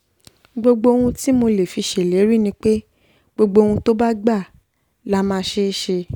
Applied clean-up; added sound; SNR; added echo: none; none; none; none.